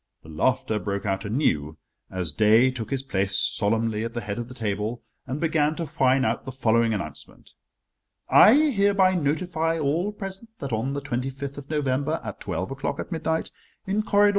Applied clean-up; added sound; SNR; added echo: none; none; none; none.